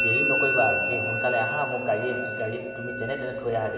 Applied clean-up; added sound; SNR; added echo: none; Musical instrument; 0 dB; reverberation time 2.7 s.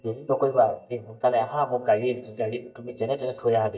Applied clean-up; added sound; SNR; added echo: neural mask model DeepFilterNet 3.